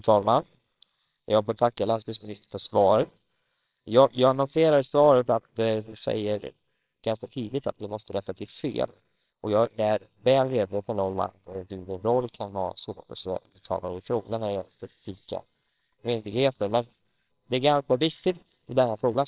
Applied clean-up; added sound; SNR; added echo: neural separator model SepFormer WHAMR!.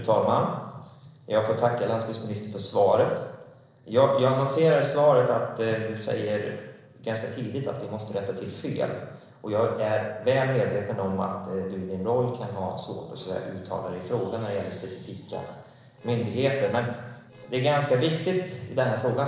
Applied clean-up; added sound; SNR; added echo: neural separator model SepFormer DNS4.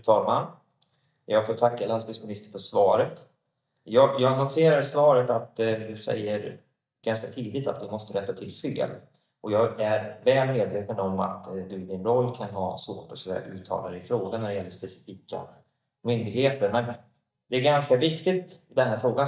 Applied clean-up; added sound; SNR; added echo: neural mask model DeepFilterNet 3.